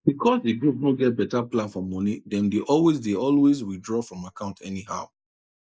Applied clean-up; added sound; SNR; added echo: neural mask model Resemble Enhance denoiser.